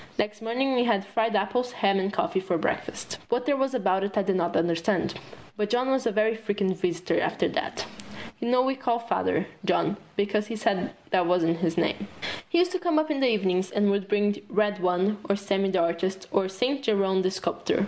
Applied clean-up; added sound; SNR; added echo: none; none; none; none.